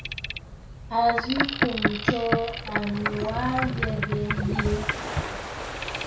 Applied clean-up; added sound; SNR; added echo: none; Boat, Water vehicle; -1 dB; reverberation time 0.6 s.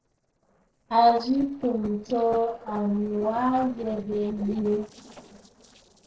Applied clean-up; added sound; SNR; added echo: neural separator model SepFormer DNS4.